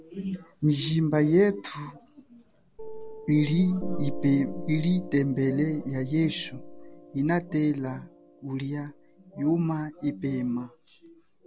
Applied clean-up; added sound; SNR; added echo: none; Piano; 12 dB; none.